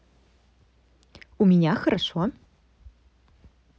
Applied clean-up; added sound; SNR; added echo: none; none; none; none.